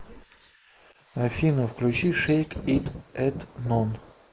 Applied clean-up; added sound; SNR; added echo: neural mask model Resemble Enhance denoiser.